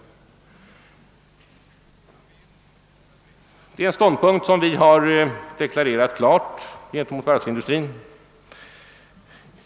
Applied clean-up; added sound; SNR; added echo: none; none; none; none.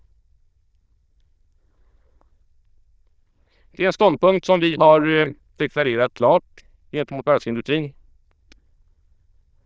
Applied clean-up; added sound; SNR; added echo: neural diffusion model UNIVERSE++.